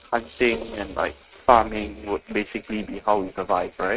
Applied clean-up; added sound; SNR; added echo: neural mask model RNNoise.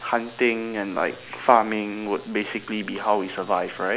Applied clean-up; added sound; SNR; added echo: none; none; none; none.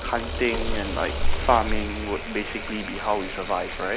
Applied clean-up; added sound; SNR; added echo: none; Bicycle; 0 dB; none.